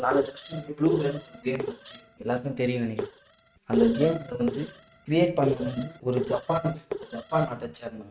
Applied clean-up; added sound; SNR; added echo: neural mask model RNNoise.